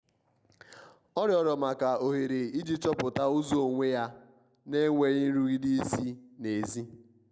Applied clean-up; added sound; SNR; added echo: none; none; none; none.